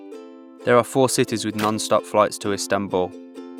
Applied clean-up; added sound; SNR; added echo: none; Plucked string instrument + Clapping; 16 dB; none.